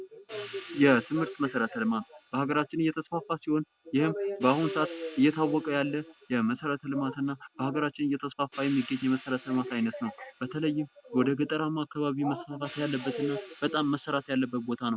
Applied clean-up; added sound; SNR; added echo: none; Hi-hat; 20 dB; none.